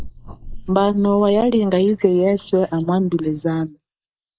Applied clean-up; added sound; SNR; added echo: neural mask model Resemble Enhance denoiser.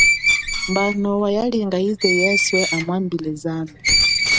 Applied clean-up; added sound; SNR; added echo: none; Screech; -1 dB; none.